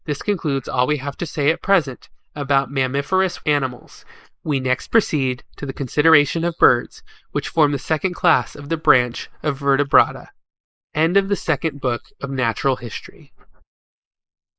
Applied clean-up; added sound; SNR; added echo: neural mask model Resemble Enhance denoiser.